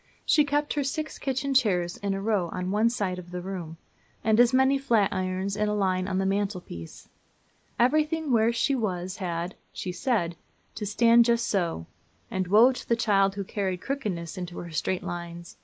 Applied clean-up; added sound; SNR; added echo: neural mask model Resemble Enhance denoiser.